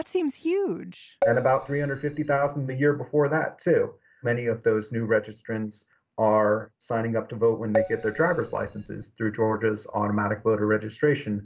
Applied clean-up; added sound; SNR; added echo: none; Keyboard (musical); 6 dB; none.